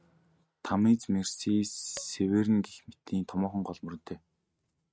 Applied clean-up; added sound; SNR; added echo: neural mask model RNNoise.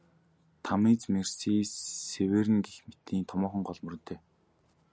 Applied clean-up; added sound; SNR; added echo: none; none; none; none.